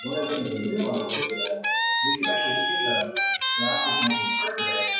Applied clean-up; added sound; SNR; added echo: classical method WPE with log-MMSE.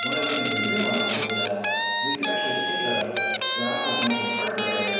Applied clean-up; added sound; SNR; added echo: none; Guitar; -2 dB; reverberation time 1.9 s.